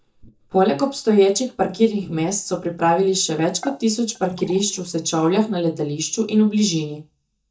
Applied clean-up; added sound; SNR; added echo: neural mask model DeepFilterNet 3.